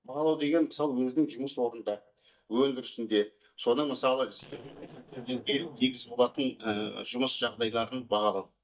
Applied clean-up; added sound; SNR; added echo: neural mask model DeepFilterNet 3.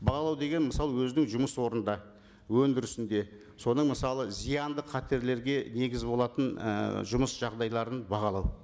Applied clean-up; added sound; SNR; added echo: none; none; none; none.